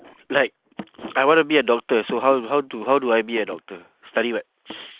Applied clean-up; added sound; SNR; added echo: neural mask model Resemble Enhance denoiser.